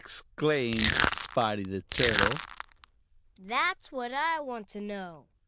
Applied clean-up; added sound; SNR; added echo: neural diffusion model UNIVERSE++.